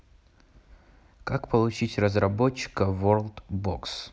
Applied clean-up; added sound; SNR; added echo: none; none; none; none.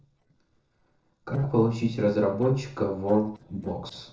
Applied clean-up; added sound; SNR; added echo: neural separator model SepFormer DNS4.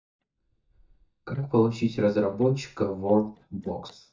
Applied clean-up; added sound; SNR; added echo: neural mask model DeepFilterNet 3.